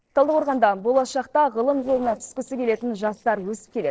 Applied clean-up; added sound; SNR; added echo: neural separator model SepFormer DNS4.